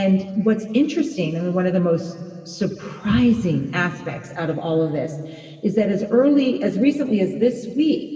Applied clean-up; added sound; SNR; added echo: none; none; none; reverberation time 2.6 s.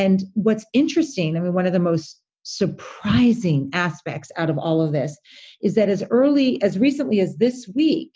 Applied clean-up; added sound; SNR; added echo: none; none; none; none.